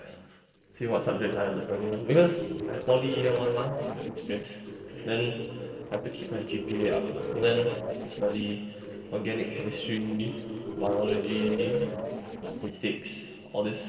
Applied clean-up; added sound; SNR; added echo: neural separator model SepFormer DNS4.